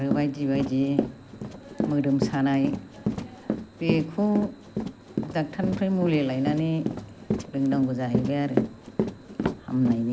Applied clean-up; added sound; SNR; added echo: none; Run; 4 dB; none.